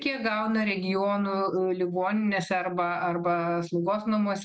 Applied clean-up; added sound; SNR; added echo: none; none; none; none.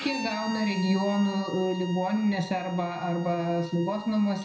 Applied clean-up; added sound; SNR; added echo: none; Bowed string instrument; 13 dB; reverberation time 0.5 s.